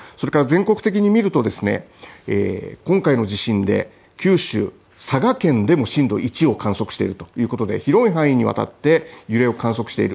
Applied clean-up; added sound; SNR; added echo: none; none; none; none.